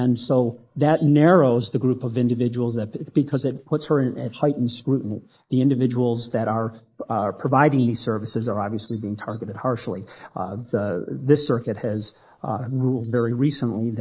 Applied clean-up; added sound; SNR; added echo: neural mask model Resemble Enhance denoiser.